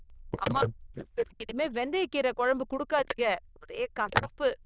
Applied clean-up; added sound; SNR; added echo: neural diffusion model UNIVERSE++.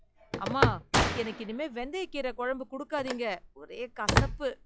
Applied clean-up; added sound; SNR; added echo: classical method log-MMSE.